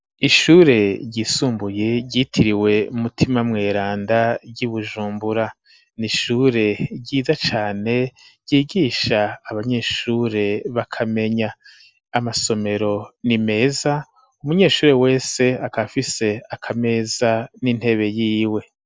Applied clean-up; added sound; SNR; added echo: none; none; none; none.